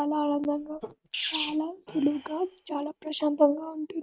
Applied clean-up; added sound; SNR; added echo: neural mask model RNNoise.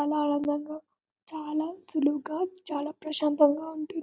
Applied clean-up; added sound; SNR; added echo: none; none; none; none.